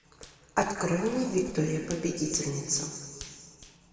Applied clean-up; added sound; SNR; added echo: none; Hands; 19 dB; reverberation time 2.2 s.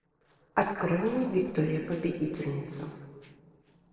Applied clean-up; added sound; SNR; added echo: neural separator model SepFormer DNS4.